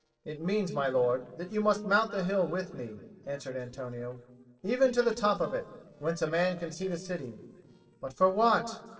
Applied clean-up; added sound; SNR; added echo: neural separator model SepFormer DNS4.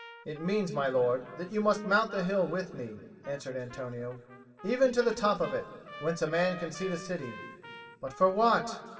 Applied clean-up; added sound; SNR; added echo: none; Trumpet; 19 dB; reverberation time 1.8 s.